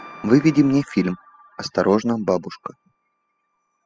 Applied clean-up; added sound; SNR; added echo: classical method spectral subtraction.